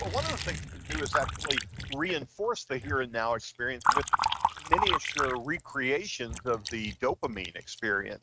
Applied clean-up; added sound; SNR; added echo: neural mask model RNNoise.